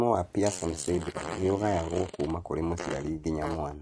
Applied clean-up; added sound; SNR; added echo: neural mask model RNNoise.